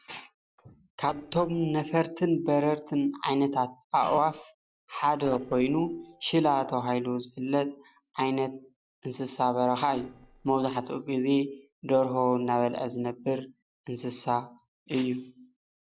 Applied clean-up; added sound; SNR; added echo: neural separator model SepFormer DNS4.